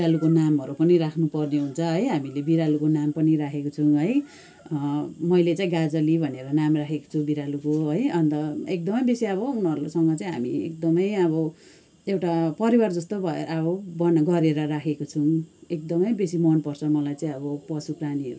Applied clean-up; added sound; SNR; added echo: none; none; none; none.